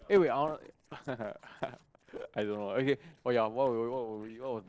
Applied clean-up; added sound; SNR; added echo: neural separator model SepFormer DNS4.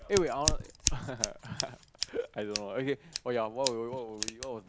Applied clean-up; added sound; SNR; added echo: none; Scissors; 2 dB; none.